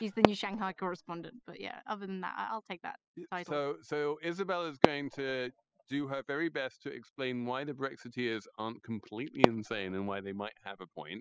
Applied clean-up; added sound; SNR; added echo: classical method spectral subtraction.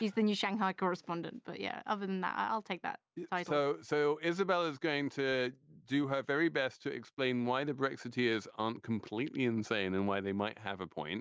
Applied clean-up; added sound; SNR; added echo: none; none; none; none.